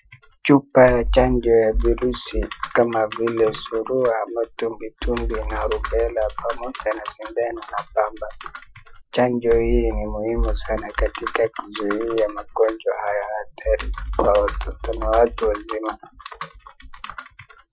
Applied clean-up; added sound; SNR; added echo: classical method Wiener filter.